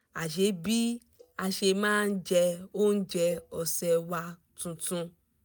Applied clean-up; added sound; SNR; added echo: neural mask model DeepFilterNet 3.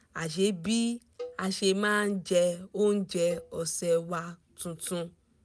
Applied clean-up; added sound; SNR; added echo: none; Cowbell; 19 dB; none.